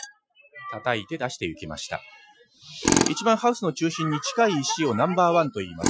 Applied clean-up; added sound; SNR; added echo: classical method Wiener filter.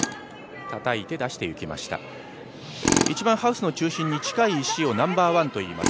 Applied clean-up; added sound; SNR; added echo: none; Tools; 6 dB; none.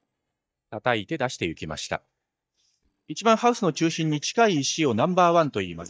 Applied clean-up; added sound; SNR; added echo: neural mask model DeepFilterNet 3.